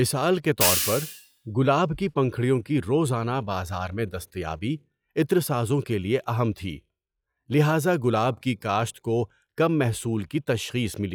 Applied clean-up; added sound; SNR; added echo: classical method log-MMSE.